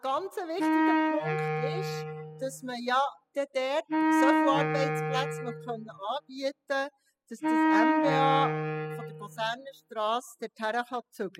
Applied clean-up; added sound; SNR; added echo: classical method spectral subtraction.